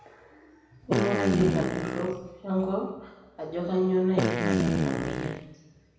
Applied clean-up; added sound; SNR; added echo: none; Fart; -3 dB; reverberation time 0.9 s.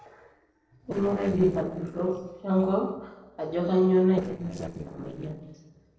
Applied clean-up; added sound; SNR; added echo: neural separator model SepFormer DNS4.